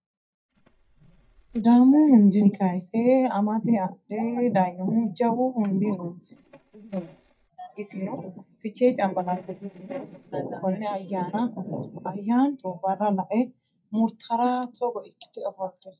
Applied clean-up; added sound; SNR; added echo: neural mask model DeepFilterNet 3.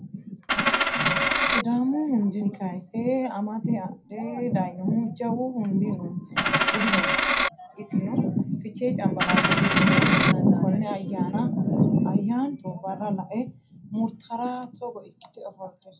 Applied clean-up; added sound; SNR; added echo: none; Coin (dropping); -3 dB; reverberation time 0.2 s.